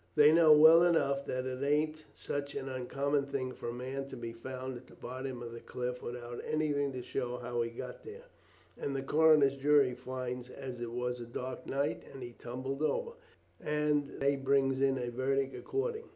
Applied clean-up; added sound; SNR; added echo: none; none; none; none.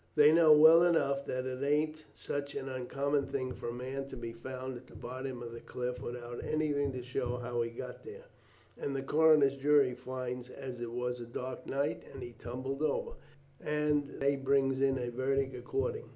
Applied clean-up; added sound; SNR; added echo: none; Tap; 18 dB; none.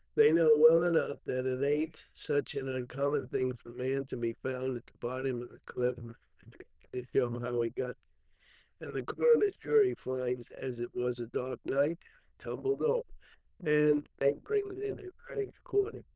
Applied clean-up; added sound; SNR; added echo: neural diffusion model UNIVERSE++.